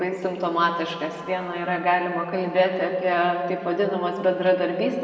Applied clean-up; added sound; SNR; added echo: none; Telephone; 19 dB; reverberation time 2.3 s.